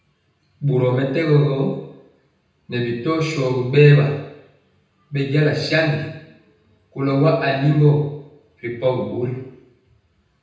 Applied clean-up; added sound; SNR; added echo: none; none; none; reverberation time 0.9 s.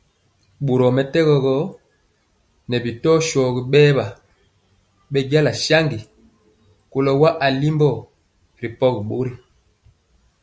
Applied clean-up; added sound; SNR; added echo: none; none; none; none.